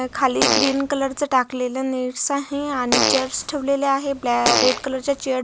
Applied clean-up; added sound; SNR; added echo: none; Fart; 2 dB; none.